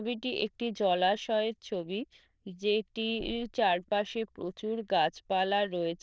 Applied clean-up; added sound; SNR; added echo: neural diffusion model UNIVERSE++.